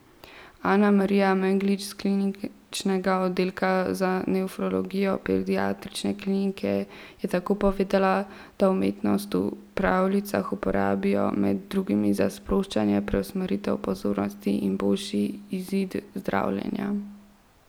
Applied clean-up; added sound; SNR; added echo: none; none; none; none.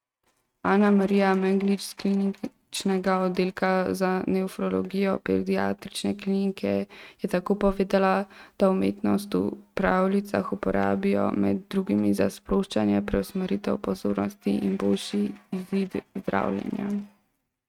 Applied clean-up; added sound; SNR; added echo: neural mask model RNNoise.